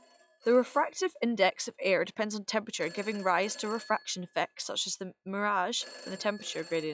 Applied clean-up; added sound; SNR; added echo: classical method log-MMSE.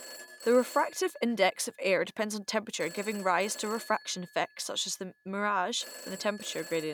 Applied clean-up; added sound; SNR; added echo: none; Telephone; 18 dB; none.